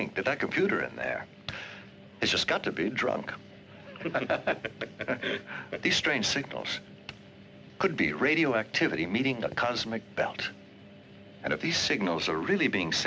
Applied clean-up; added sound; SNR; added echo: none; none; none; none.